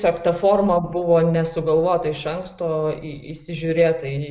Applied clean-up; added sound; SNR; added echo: none; none; none; none.